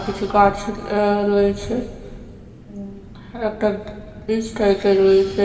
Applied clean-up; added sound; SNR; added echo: none; Wind; 16 dB; reverberation time 2.1 s.